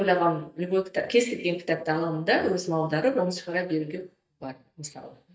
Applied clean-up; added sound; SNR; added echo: neural mask model DeepFilterNet 3.